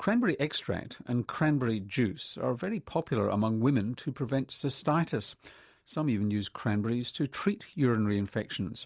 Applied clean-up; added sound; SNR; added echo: none; none; none; none.